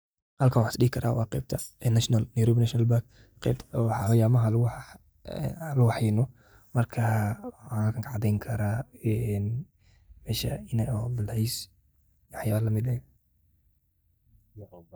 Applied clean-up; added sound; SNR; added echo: neural mask model DeepFilterNet 3.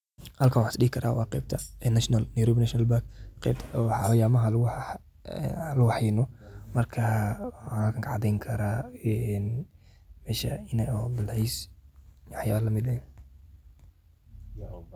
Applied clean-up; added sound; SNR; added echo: none; Tambourine; 17 dB; none.